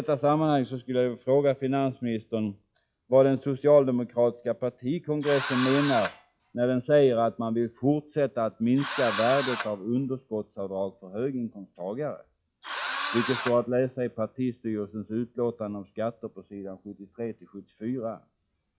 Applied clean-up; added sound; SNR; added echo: classical method log-MMSE.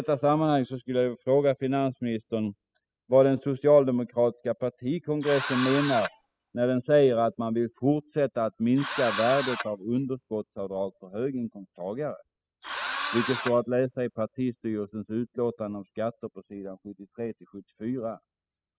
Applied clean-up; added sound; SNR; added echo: classical method spectral subtraction.